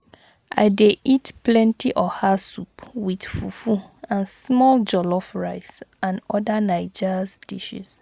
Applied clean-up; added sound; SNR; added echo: none; none; none; none.